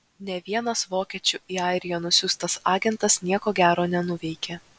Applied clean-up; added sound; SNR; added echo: none; none; none; none.